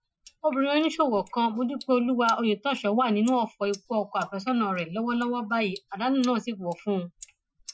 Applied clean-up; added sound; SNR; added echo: classical method Wiener filter.